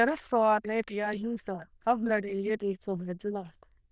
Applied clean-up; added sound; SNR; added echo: neural diffusion model UNIVERSE++.